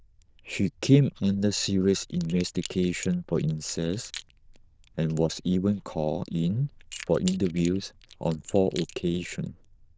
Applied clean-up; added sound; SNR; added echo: neural diffusion model UNIVERSE++.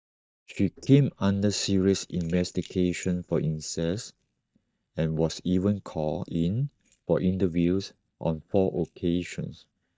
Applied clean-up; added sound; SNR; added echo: neural mask model DeepFilterNet 3.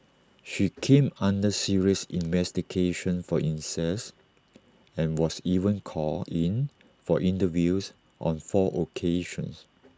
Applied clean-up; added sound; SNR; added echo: none; none; none; none.